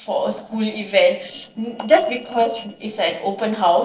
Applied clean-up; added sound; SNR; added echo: neural separator model SepFormer DNS4.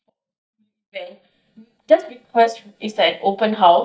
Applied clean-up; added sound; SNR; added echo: neural mask model DeepFilterNet 3.